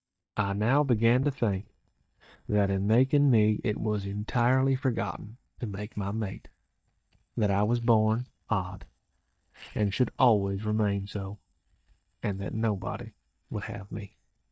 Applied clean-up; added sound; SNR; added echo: neural mask model DeepFilterNet 3.